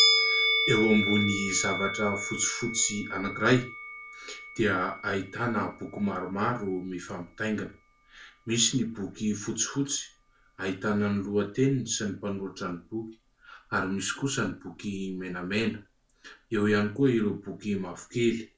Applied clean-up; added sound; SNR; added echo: none; Musical instrument; 5 dB; reverberation time 0.3 s.